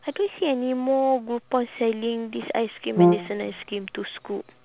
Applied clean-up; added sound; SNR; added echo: none; Brass instrument; -4 dB; none.